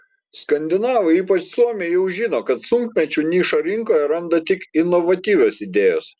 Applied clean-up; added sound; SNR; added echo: none; none; none; none.